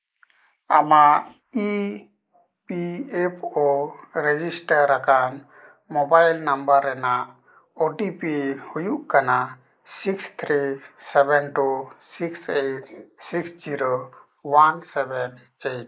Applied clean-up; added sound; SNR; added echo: neural mask model Resemble Enhance denoiser.